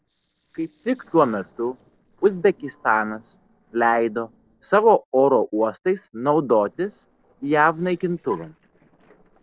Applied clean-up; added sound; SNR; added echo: neural separator model SepFormer DNS4.